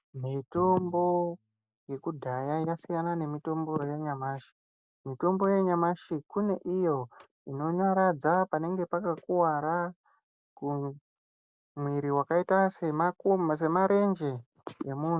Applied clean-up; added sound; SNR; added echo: none; Bowed string instrument; 20 dB; none.